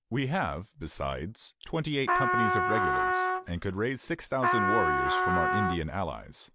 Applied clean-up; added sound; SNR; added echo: none; Trumpet; -4 dB; none.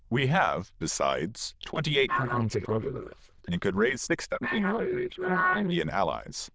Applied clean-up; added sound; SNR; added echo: neural diffusion model UNIVERSE++.